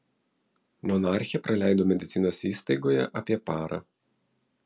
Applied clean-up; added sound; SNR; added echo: none; none; none; none.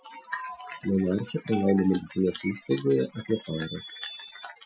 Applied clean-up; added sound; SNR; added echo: classical method Wiener filter.